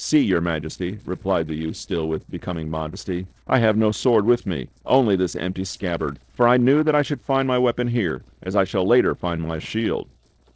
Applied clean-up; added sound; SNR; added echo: neural separator model SepFormer DNS4.